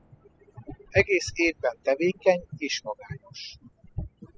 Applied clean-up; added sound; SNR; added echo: classical method spectral subtraction.